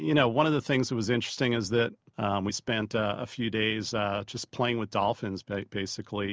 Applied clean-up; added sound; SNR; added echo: none; none; none; none.